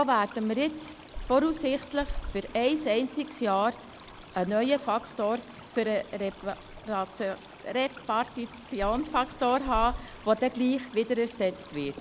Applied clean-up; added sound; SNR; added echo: none; Stream; 14 dB; none.